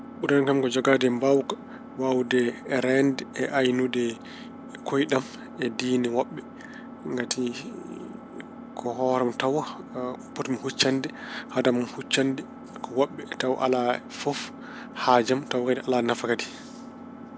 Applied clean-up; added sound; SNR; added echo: none; Engine; 15 dB; none.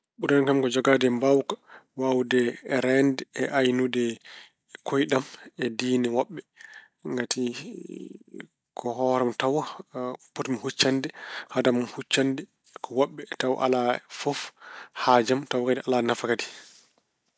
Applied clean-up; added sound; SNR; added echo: none; none; none; none.